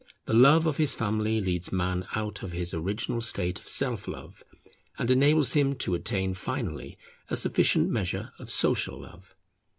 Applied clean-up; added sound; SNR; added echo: none; none; none; none.